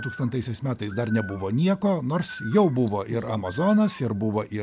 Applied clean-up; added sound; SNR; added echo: none; Bird; 19 dB; none.